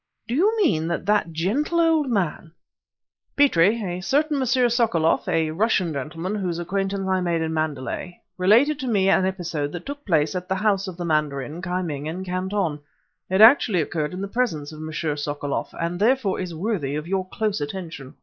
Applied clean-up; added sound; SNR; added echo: neural mask model Resemble Enhance denoiser.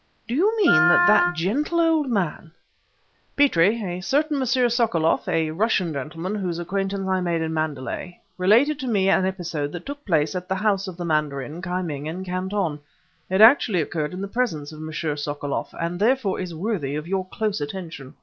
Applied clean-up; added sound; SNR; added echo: none; Wind instrument, woodwind instrument; 0 dB; none.